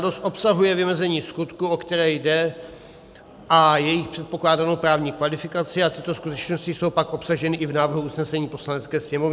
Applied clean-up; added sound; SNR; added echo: none; none; none; none.